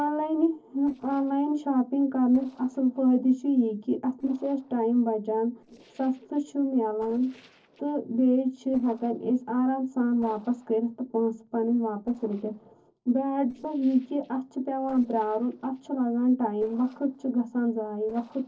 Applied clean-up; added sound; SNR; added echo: neural separator model SepFormer DNS4.